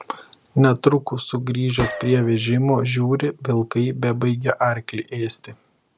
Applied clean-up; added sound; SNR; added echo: none; Gunshot, gunfire; 11 dB; none.